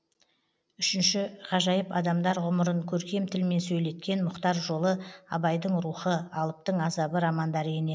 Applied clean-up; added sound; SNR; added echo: none; none; none; none.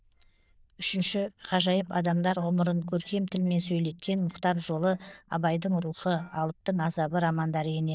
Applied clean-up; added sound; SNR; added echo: neural diffusion model UNIVERSE++.